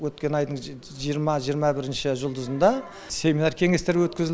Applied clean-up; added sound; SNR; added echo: none; none; none; none.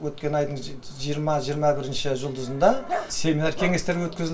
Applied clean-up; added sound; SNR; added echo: none; Dog; 14 dB; reverberation time 0.2 s.